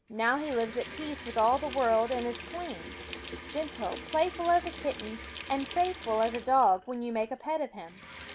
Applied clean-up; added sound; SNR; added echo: none; Sink (filling or washing) / Water tap, faucet; 10 dB; none.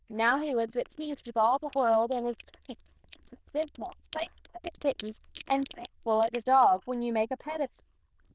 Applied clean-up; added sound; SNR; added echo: neural diffusion model UNIVERSE++.